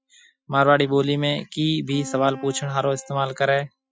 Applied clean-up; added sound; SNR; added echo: classical method Wiener filter.